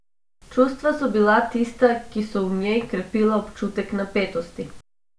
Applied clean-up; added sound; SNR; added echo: none; none; none; none.